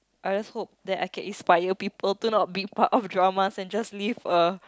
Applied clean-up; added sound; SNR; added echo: none; none; none; none.